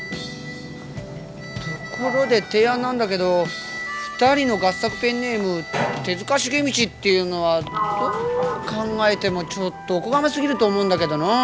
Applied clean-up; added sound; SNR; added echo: none; Sliding door; 11 dB; none.